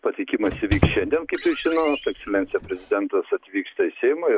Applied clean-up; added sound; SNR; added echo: none; Squeak; 5 dB; none.